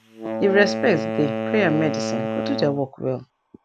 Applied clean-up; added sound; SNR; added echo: none; Wind instrument, woodwind instrument; 4 dB; none.